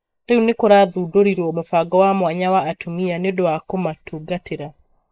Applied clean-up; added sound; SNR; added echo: neural mask model Resemble Enhance denoiser.